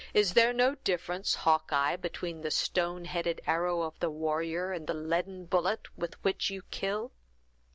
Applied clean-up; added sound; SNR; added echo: none; none; none; none.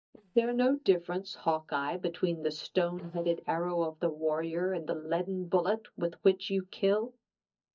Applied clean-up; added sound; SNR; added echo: neural mask model DeepFilterNet 3.